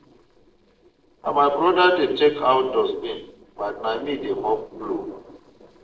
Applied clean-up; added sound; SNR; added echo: neural separator model SepFormer DNS4.